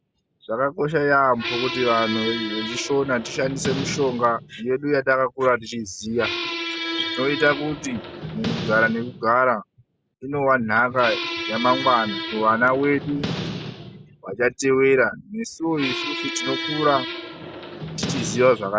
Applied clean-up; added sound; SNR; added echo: none; Squeak; 8 dB; none.